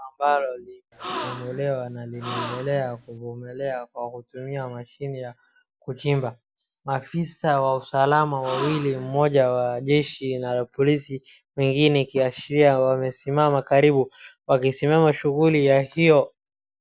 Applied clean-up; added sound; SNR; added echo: none; Gasp; 11 dB; none.